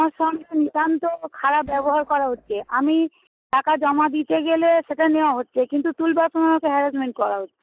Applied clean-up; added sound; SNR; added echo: neural mask model DeepFilterNet 3.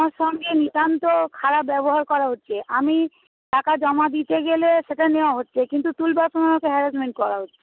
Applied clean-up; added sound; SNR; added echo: none; none; none; none.